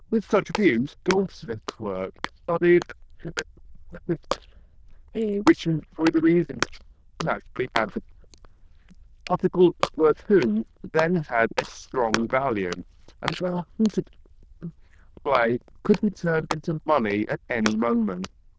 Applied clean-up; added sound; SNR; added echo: neural diffusion model UNIVERSE++.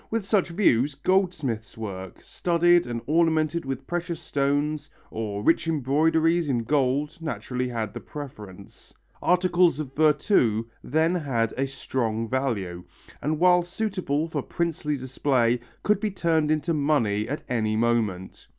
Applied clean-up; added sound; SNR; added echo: none; none; none; none.